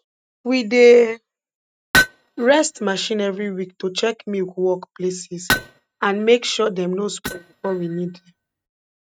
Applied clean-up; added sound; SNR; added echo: neural mask model RNNoise.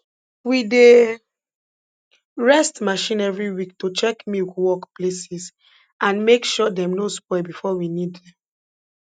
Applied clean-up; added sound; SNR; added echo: none; none; none; none.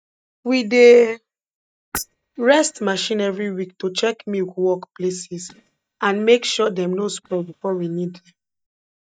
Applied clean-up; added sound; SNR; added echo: neural mask model DeepFilterNet 3.